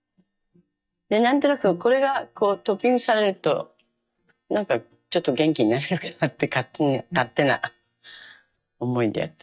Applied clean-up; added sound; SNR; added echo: neural mask model DeepFilterNet 3.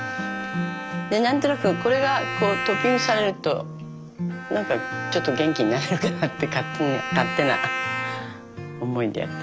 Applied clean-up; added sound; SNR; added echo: none; Bowed string instrument; 7 dB; none.